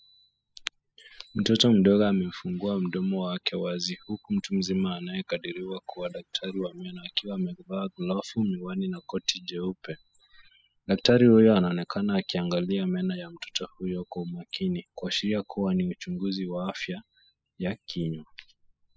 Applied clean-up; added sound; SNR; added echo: classical method spectral subtraction.